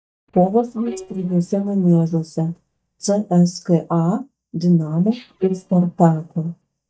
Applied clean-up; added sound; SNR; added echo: neural mask model DeepFilterNet 3.